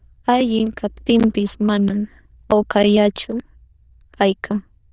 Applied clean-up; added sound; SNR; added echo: neural diffusion model UNIVERSE++.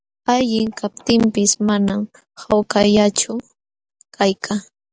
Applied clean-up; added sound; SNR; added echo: none; none; none; none.